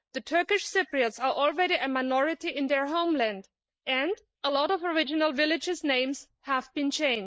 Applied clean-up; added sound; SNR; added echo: neural mask model Resemble Enhance denoiser.